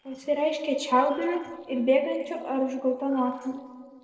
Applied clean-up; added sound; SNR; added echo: neural separator model SepFormer DNS4.